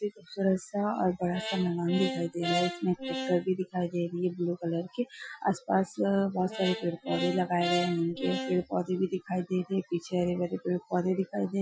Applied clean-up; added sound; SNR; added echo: classical method Wiener filter.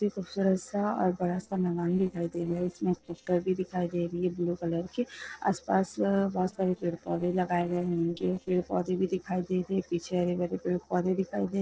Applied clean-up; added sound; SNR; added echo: neural separator model SepFormer DNS4.